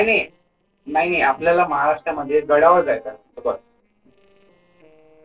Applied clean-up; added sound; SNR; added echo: neural separator model SepFormer DNS4.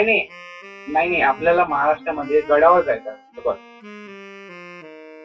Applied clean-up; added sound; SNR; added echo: classical method WPE with log-MMSE.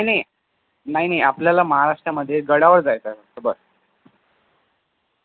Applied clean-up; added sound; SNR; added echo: none; none; none; none.